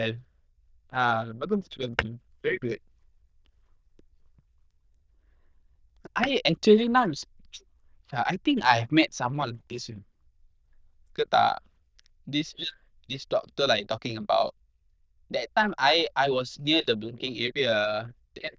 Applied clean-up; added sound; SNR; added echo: neural diffusion model UNIVERSE++.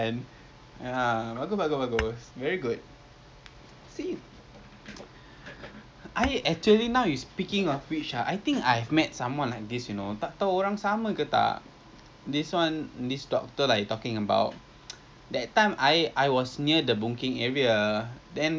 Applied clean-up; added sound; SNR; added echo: none; Tap / Hammer / Glass; 15 dB; none.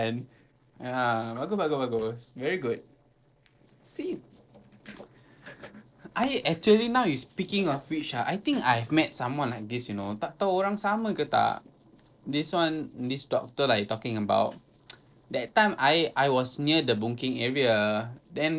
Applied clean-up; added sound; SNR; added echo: neural separator model SepFormer DNS4.